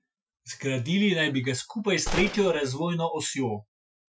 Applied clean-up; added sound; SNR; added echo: classical method Wiener filter.